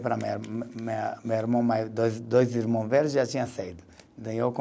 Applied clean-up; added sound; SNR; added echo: none; none; none; none.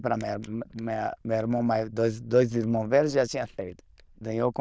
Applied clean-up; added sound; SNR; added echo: neural diffusion model UNIVERSE++.